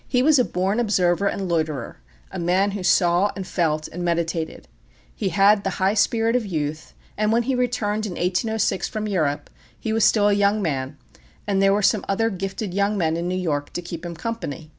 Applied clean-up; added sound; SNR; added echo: none; none; none; none.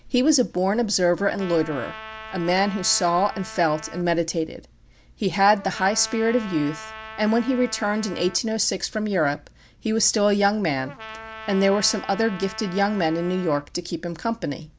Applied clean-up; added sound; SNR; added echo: none; Trumpet; 16 dB; none.